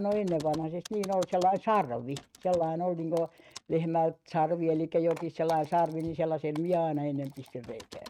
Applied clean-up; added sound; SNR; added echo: neural mask model RNNoise.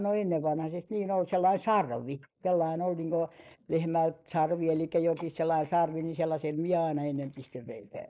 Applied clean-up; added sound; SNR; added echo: neural mask model Resemble Enhance denoiser.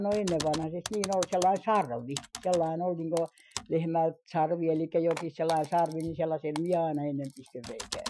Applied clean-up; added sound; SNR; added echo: classical method Wiener filter.